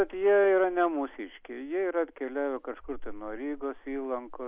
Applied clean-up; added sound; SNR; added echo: none; none; none; none.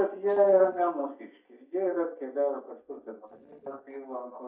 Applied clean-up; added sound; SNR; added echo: neural mask model DeepFilterNet 3.